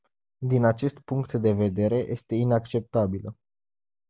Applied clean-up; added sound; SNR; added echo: none; none; none; none.